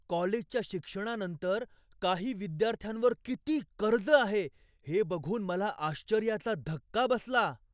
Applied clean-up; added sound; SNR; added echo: none; none; none; none.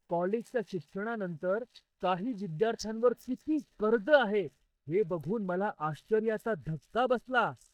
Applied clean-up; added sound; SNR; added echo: neural mask model DeepFilterNet 3.